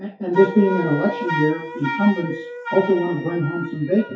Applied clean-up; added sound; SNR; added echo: classical method WPE with log-MMSE.